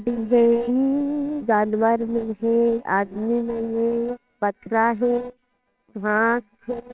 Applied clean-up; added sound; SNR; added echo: neural separator model SepFormer WHAMR!.